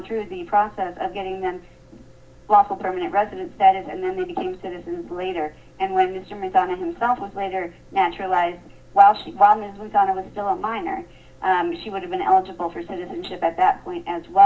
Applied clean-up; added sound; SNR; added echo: none; none; none; none.